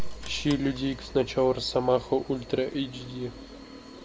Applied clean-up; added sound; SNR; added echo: none; Drill; 19 dB; none.